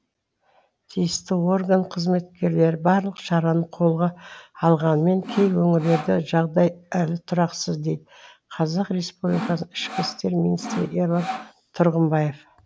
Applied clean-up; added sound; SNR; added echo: none; Sawing; 10 dB; none.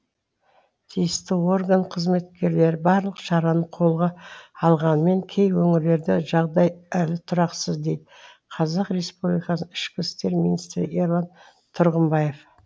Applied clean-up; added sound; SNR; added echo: none; none; none; none.